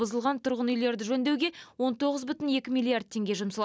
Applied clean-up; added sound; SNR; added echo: none; none; none; none.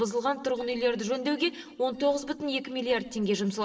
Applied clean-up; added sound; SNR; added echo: neural separator model SepFormer DNS4.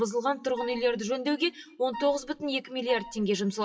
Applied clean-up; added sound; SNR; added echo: classical method WPE with log-MMSE.